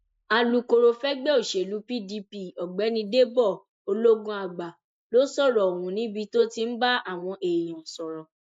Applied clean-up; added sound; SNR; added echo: neural mask model Resemble Enhance denoiser.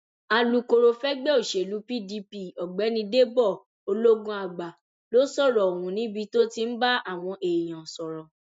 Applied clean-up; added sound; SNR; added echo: none; none; none; none.